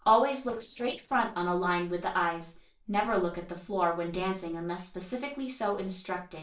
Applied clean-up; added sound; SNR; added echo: neural separator model SepFormer DNS4.